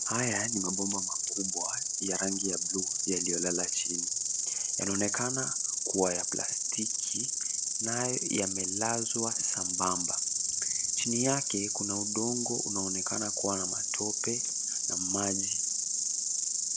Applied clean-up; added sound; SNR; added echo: none; Insect; -5 dB; none.